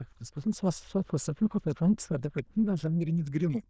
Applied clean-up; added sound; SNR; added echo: neural diffusion model UNIVERSE++.